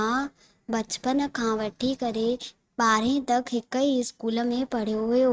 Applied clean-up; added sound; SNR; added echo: neural mask model RNNoise.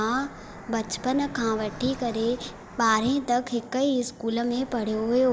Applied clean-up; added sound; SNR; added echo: none; Fixed-wing aircraft, airplane; 18 dB; none.